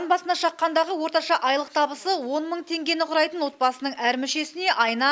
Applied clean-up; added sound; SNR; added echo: none; none; none; none.